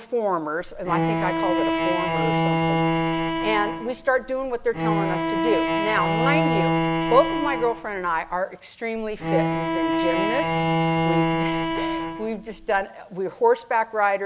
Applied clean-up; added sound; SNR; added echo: none; Bowed string instrument; -2 dB; none.